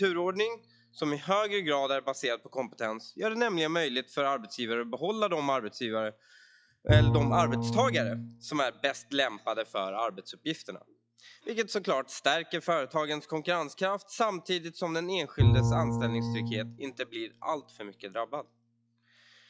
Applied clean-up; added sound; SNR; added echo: classical method log-MMSE.